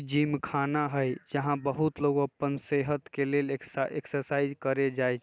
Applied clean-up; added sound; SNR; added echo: none; none; none; none.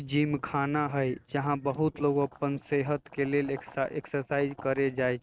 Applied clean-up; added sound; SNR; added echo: neural mask model RNNoise.